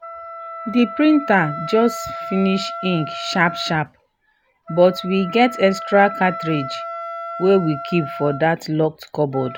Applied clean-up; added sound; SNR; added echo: none; Wind instrument, woodwind instrument; 11 dB; none.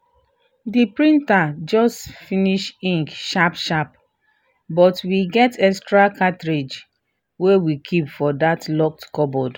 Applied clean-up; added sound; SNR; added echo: none; none; none; none.